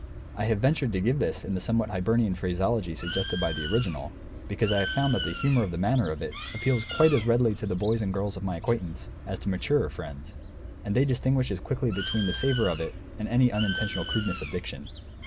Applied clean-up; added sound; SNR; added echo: none; Bird; 9 dB; none.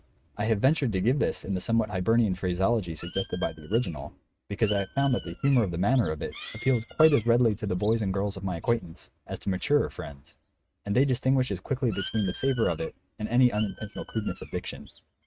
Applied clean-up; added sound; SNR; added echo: neural mask model RNNoise.